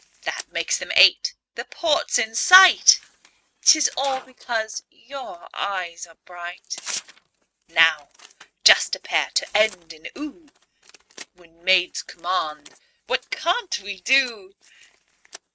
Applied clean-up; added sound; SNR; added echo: neural mask model RNNoise.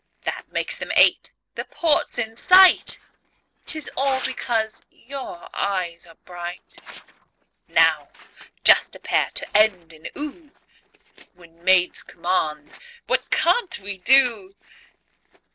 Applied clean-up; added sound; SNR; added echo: neural separator model SepFormer DNS4.